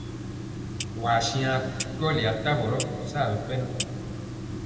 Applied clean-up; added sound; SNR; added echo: none; Clock; 5 dB; reverberation time 2.4 s.